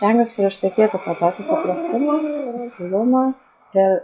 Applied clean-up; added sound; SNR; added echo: classical method WPE with log-MMSE.